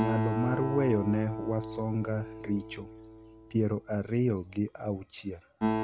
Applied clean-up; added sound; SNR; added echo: none; Acoustic guitar; 5 dB; none.